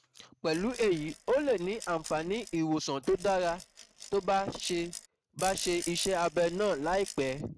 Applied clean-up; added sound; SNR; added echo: neural mask model RNNoise.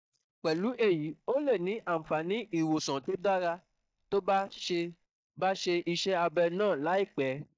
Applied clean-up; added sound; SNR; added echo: neural mask model DeepFilterNet 3.